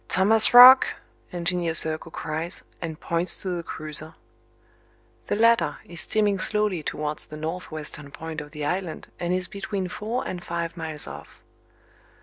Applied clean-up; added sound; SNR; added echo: none; none; none; none.